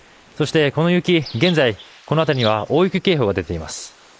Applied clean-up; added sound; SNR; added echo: neural mask model Resemble Enhance denoiser.